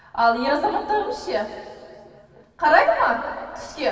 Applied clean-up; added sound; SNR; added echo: none; none; none; reverberation time 2.5 s.